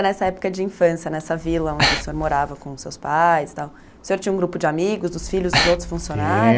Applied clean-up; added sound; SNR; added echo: none; Breathing; 3 dB; none.